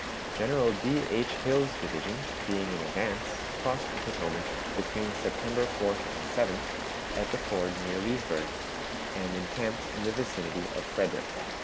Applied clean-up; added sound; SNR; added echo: none; Rain; 3 dB; none.